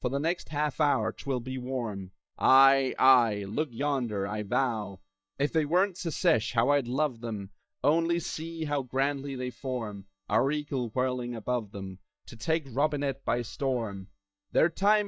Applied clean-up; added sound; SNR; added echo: neural mask model DeepFilterNet 3.